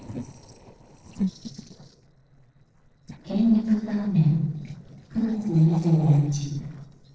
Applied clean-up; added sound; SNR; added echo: neural separator model SepFormer DNS4.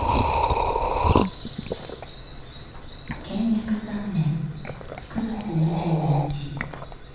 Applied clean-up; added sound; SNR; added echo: none; Liquid; -1 dB; reverberation time 1.2 s.